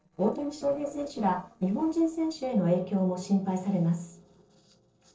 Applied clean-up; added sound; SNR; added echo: neural separator model SepFormer DNS4.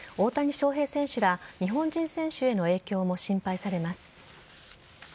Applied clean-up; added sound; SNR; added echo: none; none; none; none.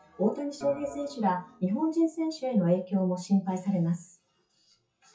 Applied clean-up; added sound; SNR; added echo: classical method WPE with log-MMSE.